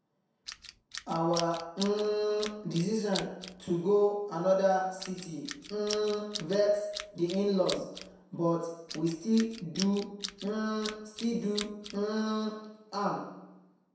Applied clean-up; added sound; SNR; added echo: none; Tools; 12 dB; reverberation time 0.7 s.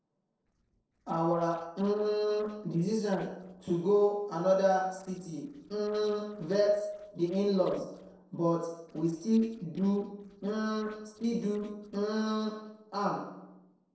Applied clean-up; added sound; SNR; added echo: neural separator model SepFormer DNS4.